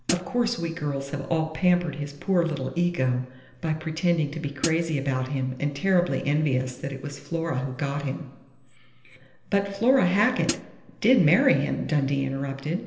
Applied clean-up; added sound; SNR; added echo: none; Hi-hat; 5 dB; reverberation time 1.4 s.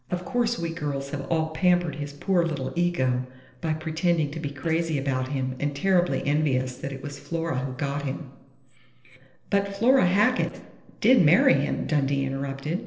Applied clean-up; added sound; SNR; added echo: neural separator model SepFormer DNS4.